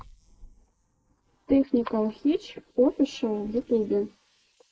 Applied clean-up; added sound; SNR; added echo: neural mask model Resemble Enhance denoiser.